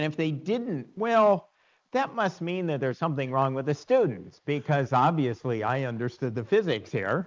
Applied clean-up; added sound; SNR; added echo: neural mask model Resemble Enhance denoiser.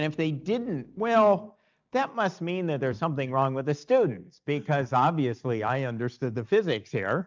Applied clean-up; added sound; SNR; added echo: neural mask model DeepFilterNet 3.